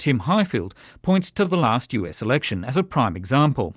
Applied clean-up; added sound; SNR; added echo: none; none; none; none.